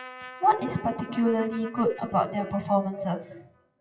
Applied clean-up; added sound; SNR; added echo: classical method WPE with log-MMSE.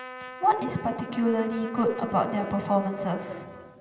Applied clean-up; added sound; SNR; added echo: none; Trumpet; 15 dB; reverberation time 2.0 s.